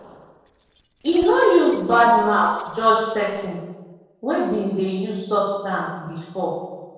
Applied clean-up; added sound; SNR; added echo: neural separator model SepFormer DNS4.